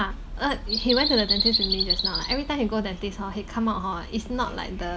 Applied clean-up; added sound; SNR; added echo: none; Bird vocalization, bird call, bird song; 3 dB; none.